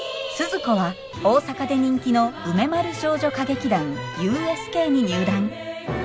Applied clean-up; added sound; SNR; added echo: none; none; none; none.